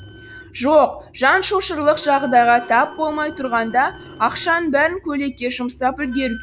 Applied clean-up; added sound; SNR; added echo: none; Engine starting / Car + Wind instrument, woodwind instrument; 19 dB; none.